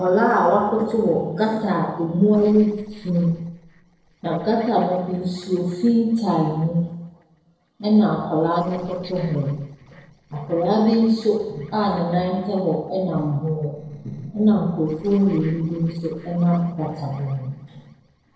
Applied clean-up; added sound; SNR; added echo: neural separator model SepFormer DNS4.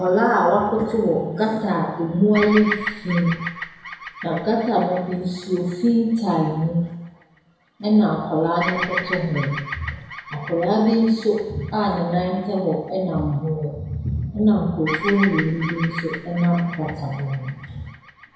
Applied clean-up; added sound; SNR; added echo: none; Bird vocalization, bird call, bird song; 12 dB; reverberation time 1.0 s.